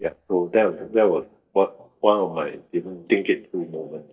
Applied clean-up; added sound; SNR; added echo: neural mask model DeepFilterNet 3.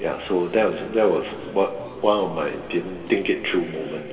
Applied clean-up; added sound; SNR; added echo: none; Subway, metro, underground; 19 dB; reverberation time 2.3 s.